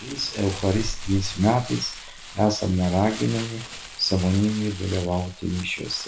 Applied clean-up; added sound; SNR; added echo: none; Crumpling, crinkling; 12 dB; none.